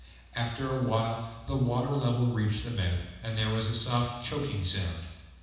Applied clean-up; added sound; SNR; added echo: none; none; none; reverberation time 1.1 s.